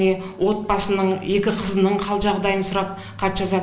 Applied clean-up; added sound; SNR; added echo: none; none; none; none.